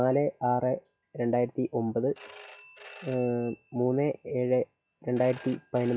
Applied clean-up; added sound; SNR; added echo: classical method log-MMSE.